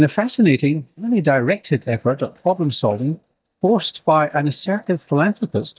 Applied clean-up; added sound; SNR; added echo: neural mask model DeepFilterNet 3.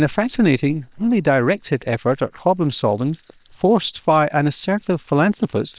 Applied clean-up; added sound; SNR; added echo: neural separator model SepFormer WHAM!.